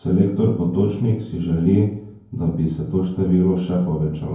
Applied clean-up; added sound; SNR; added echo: none; none; none; reverberation time 0.9 s.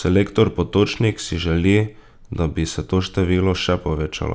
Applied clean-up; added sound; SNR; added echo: none; none; none; none.